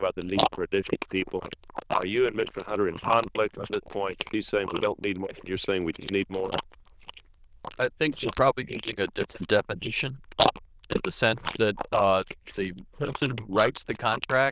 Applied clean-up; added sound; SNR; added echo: neural diffusion model UNIVERSE++.